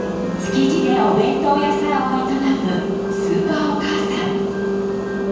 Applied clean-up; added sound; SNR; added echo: none; Engine; 6 dB; reverberation time 1.2 s.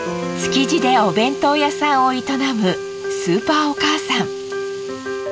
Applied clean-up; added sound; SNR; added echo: none; none; none; none.